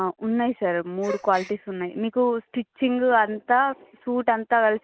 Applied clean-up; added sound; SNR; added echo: none; Gasp; 18 dB; none.